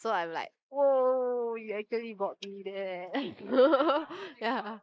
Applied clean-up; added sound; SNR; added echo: neural mask model Resemble Enhance denoiser.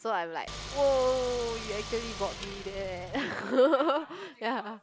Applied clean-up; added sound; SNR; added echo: none; Car; 10 dB; none.